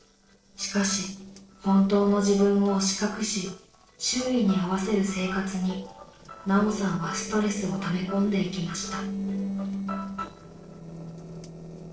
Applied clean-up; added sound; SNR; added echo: neural separator model SepFormer DNS4.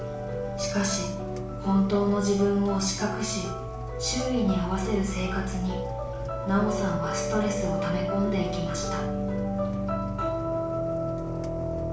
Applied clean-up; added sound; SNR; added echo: none; Engine; 11 dB; reverberation time 0.5 s.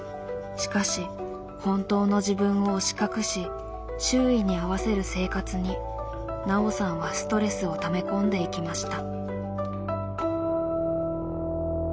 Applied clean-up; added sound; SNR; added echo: none; none; none; none.